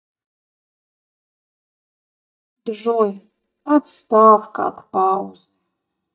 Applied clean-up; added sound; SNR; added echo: neural mask model DeepFilterNet 3.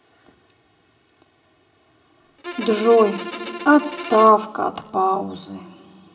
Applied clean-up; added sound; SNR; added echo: none; Bowed string instrument; 11 dB; reverberation time 2.4 s.